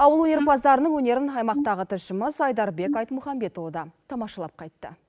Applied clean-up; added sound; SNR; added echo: neural mask model Resemble Enhance denoiser.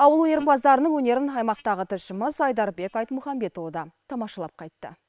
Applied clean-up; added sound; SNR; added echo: neural separator model SepFormer WHAM!.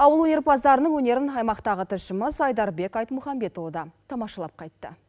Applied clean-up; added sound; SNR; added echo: none; none; none; none.